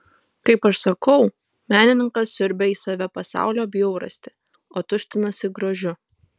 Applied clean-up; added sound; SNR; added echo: none; none; none; none.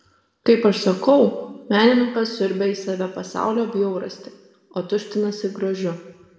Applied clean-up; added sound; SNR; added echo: none; none; none; reverberation time 0.9 s.